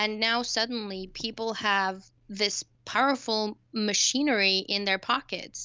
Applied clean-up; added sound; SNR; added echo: none; none; none; none.